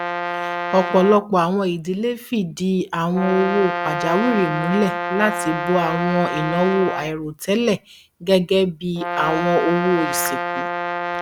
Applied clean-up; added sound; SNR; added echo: none; Brass instrument; 5 dB; none.